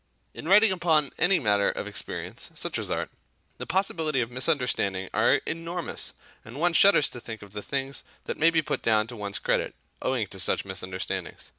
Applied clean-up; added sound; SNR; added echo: none; none; none; none.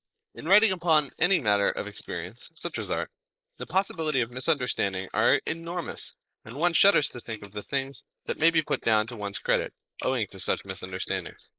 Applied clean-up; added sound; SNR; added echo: neural mask model Resemble Enhance denoiser.